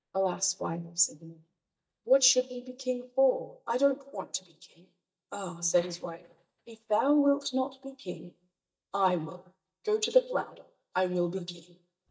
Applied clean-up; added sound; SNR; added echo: neural mask model DeepFilterNet 3.